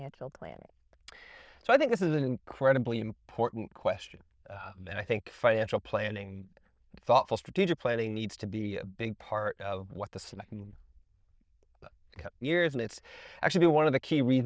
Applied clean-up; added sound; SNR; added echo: neural diffusion model UNIVERSE++.